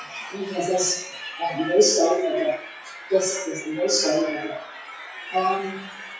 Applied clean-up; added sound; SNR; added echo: classical method WPE with log-MMSE.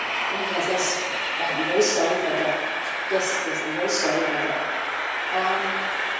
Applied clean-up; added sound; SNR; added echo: none; Train; 0 dB; reverberation time 1.2 s.